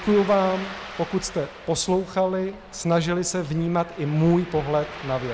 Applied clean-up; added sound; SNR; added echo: none; Ocean; 16 dB; none.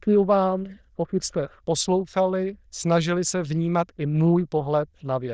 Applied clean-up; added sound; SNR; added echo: neural diffusion model UNIVERSE++.